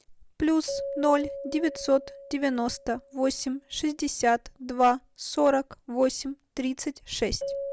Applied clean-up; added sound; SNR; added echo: none; Keyboard (musical); 13 dB; none.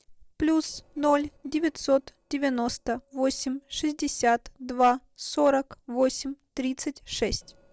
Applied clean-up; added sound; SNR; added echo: neural separator model SepFormer DNS4.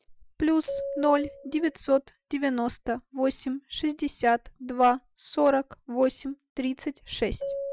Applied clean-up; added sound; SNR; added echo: classical method Wiener filter.